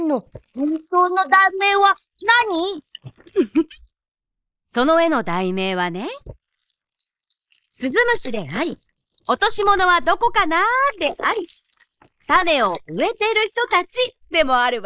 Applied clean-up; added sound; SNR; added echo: neural mask model Resemble Enhance denoiser.